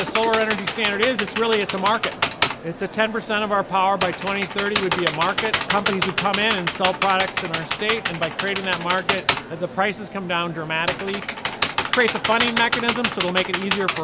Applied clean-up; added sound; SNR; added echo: none; Computer keyboard; 3 dB; none.